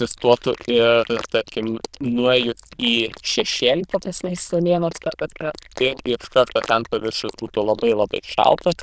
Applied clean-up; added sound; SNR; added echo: neural diffusion model UNIVERSE++.